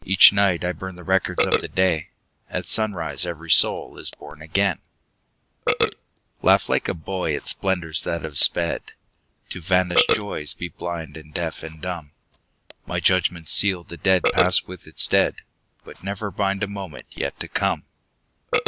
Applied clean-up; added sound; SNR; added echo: none; Burping, eructation; 8 dB; none.